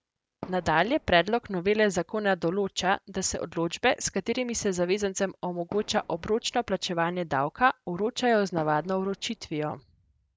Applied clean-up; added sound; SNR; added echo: none; Fireworks; 20 dB; none.